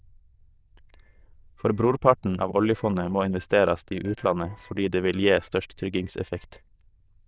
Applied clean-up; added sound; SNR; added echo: neural diffusion model UNIVERSE++.